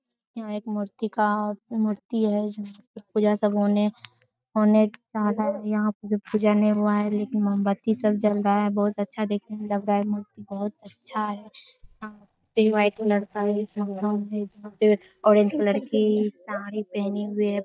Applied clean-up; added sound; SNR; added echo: neural mask model DeepFilterNet 3.